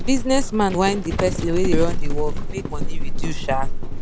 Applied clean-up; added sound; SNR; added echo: none; Livestock, farm animals, working animals; -3 dB; none.